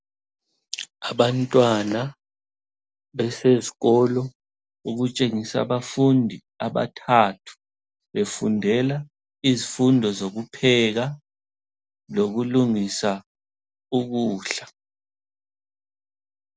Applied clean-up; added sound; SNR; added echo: none; none; none; none.